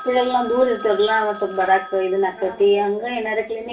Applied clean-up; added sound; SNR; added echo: none; Telephone; 16 dB; reverberation time 0.3 s.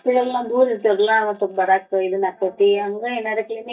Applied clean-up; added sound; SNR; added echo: neural mask model DeepFilterNet 3.